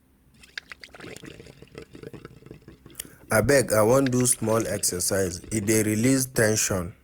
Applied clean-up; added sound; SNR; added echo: none; Gurgling; 19 dB; none.